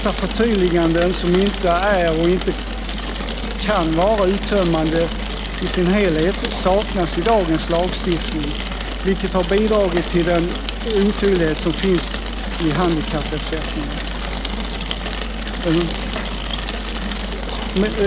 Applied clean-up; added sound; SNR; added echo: none; Mechanisms / Bicycle; 4 dB; none.